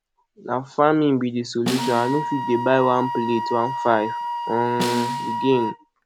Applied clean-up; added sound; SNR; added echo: none; Wind instrument, woodwind instrument + Snare drum; 5 dB; none.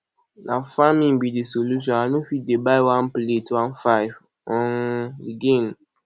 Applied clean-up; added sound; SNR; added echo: none; none; none; none.